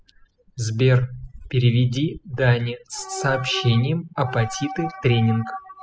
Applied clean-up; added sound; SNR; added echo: classical method spectral subtraction.